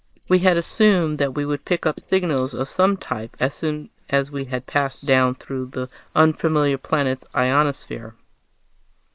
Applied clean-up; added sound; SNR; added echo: neural mask model Resemble Enhance denoiser.